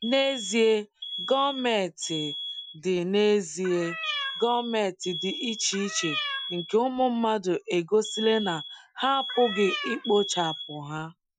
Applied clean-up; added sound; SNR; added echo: classical method Wiener filter.